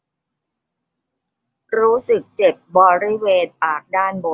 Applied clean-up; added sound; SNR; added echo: none; none; none; none.